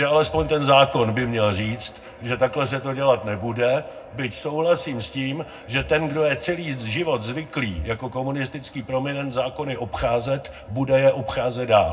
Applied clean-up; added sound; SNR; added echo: none; none; none; reverberation time 0.3 s.